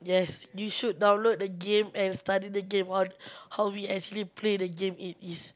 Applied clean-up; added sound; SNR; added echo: none; none; none; none.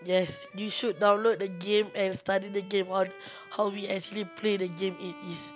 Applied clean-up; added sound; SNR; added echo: none; Bowed string instrument; 20 dB; none.